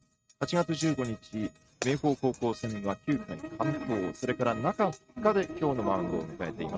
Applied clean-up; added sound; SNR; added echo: neural mask model RNNoise.